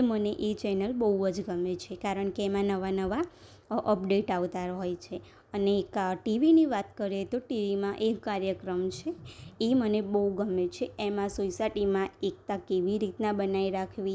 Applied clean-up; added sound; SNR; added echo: none; none; none; none.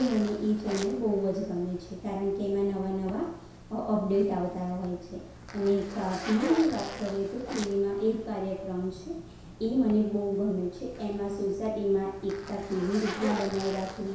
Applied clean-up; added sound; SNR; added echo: none; Zipper (clothing); 13 dB; reverberation time 0.7 s.